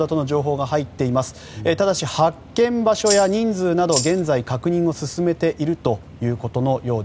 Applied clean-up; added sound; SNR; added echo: none; Tambourine; 7 dB; none.